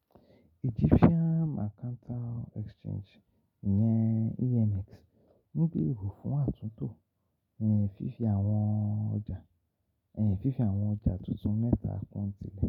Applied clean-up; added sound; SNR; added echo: none; none; none; none.